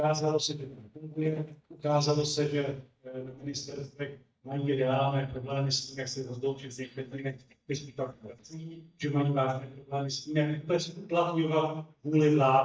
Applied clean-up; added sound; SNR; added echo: neural mask model DeepFilterNet 3.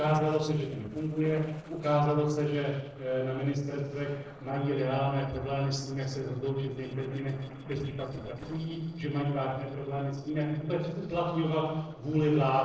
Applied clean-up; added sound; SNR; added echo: neural separator model SepFormer DNS4.